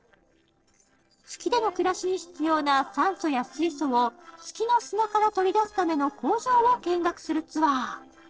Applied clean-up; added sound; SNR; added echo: neural separator model SepFormer DNS4.